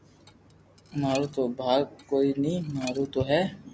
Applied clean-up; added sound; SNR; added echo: none; Dishes, pots, and pans; 19 dB; none.